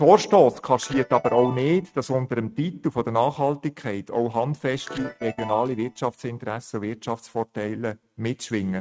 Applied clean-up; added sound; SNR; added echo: neural mask model RNNoise.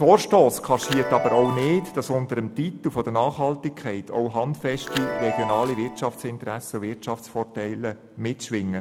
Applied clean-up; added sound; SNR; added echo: none; Chime; 10 dB; none.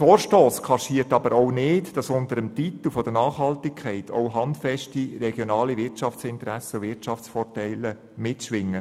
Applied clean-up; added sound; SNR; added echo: none; none; none; none.